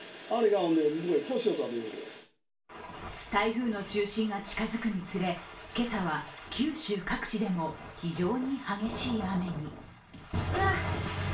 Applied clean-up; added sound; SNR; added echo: none; none; none; reverberation time 0.3 s.